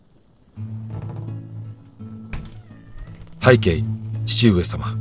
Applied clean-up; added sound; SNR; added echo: neural separator model SepFormer DNS4.